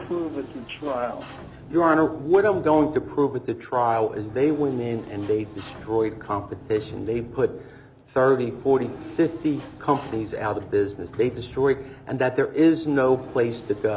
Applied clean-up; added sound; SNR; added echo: none; Sliding door; 18 dB; none.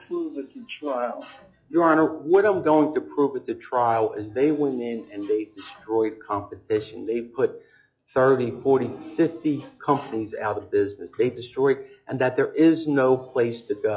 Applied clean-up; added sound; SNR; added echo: classical method log-MMSE.